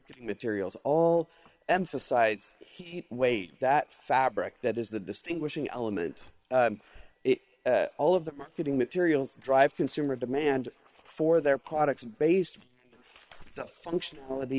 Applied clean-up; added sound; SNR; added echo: neural separator model SepFormer WHAM!.